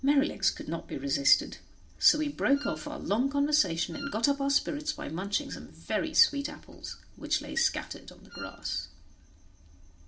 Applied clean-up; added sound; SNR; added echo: none; Wind instrument, woodwind instrument; 13 dB; reverberation time 0.2 s.